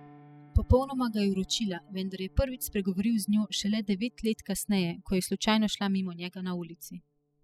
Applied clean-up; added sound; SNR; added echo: classical method spectral subtraction.